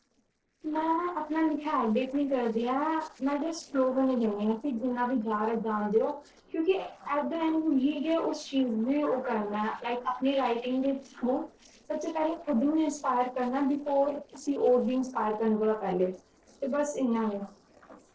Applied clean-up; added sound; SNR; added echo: neural separator model SepFormer DNS4.